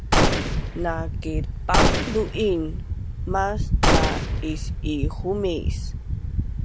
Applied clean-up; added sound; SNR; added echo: none; Gunshot, gunfire; -1 dB; none.